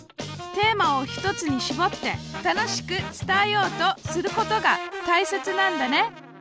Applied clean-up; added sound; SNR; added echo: none; none; none; none.